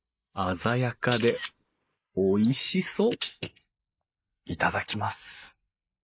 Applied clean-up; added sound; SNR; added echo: neural mask model Resemble Enhance denoiser.